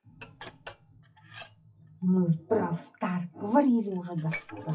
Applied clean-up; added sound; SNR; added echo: classical method WPE with log-MMSE.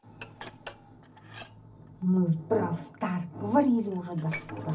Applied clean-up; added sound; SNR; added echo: none; Dishes, pots, and pans; 19 dB; reverberation time 0.4 s.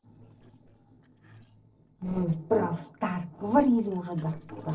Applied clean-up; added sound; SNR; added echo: neural separator model SepFormer DNS4.